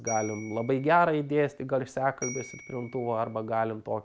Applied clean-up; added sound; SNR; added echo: none; Bell; 16 dB; none.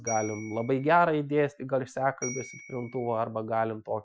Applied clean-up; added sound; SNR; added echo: classical method Wiener filter.